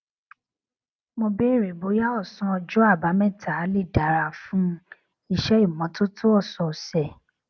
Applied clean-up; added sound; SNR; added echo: none; none; none; none.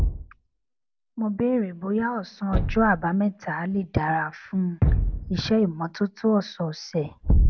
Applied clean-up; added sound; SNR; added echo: none; Thump, thud; 1 dB; none.